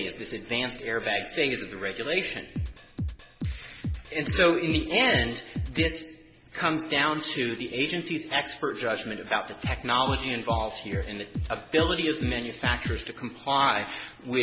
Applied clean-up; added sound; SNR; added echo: none; Drum kit; 5 dB; none.